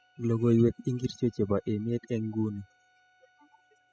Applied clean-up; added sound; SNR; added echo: classical method spectral subtraction.